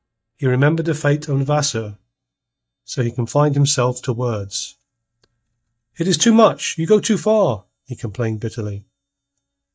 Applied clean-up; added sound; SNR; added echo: neural mask model DeepFilterNet 3.